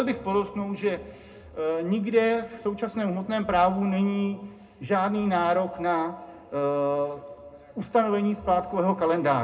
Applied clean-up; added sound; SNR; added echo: none; none; none; reverberation time 0.2 s.